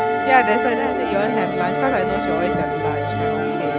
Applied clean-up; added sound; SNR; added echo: none; Wind instrument, woodwind instrument + Musical instrument; -2 dB; none.